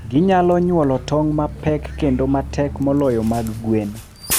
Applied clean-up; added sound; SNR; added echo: none; Bus; 11 dB; none.